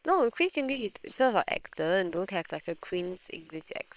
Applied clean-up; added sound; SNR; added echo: neural separator model SepFormer WHAM!.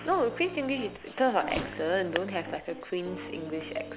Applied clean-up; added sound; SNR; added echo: none; Race car, auto racing / Accelerating, revving, vroom + Piano; 11 dB; none.